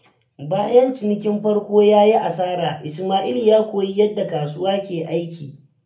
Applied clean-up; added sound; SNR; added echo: none; none; none; reverberation time 0.3 s.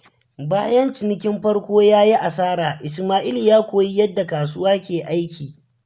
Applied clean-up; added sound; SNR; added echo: none; none; none; none.